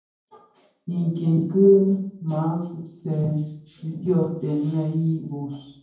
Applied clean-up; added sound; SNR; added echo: none; none; none; reverberation time 0.9 s.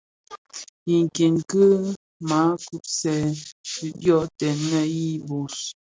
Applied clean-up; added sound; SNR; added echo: none; none; none; none.